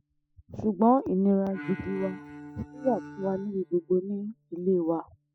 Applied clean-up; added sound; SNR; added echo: classical method spectral subtraction.